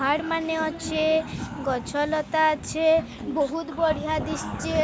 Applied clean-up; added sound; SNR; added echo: none; none; none; none.